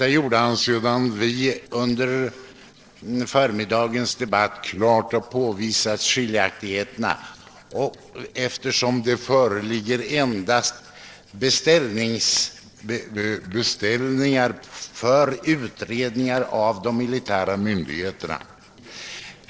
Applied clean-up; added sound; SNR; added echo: neural separator model SepFormer DNS4.